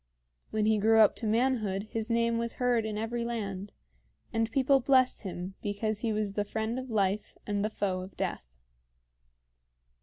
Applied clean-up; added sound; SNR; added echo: none; none; none; none.